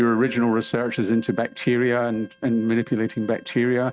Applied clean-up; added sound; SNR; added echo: neural mask model RNNoise.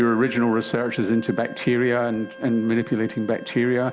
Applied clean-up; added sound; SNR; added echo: none; Wind instrument, woodwind instrument; 18 dB; none.